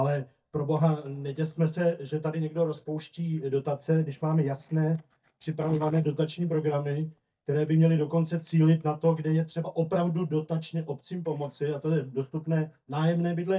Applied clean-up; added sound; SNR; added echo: neural mask model DeepFilterNet 3.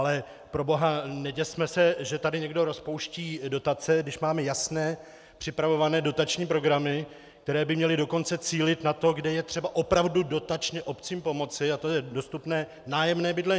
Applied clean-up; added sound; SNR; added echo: none; none; none; none.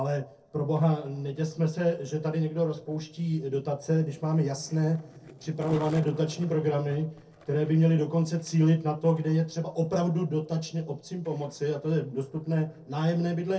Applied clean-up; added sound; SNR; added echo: neural separator model SepFormer DNS4.